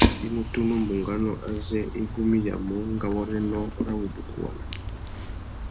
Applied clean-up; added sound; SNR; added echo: none; Fire; 2 dB; none.